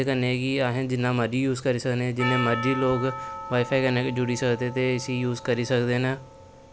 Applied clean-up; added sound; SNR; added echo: none; Percussion; 12 dB; none.